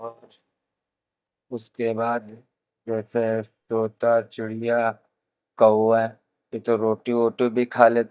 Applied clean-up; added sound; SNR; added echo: neural mask model DeepFilterNet 3.